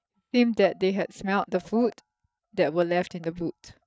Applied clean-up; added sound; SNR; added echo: neural mask model DeepFilterNet 3.